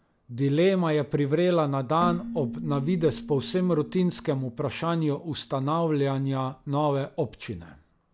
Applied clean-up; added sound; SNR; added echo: none; Keyboard (musical); 15 dB; none.